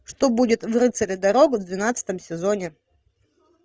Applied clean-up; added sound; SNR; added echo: none; none; none; none.